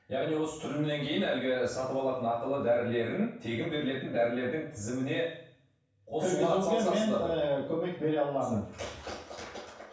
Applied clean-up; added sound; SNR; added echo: none; none; none; reverberation time 0.7 s.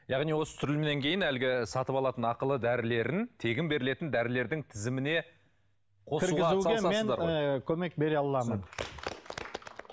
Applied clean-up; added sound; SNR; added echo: none; none; none; none.